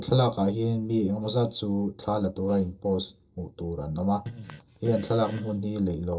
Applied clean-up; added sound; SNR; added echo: neural separator model SepFormer DNS4.